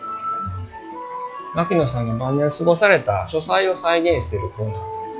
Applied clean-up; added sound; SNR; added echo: classical method log-MMSE.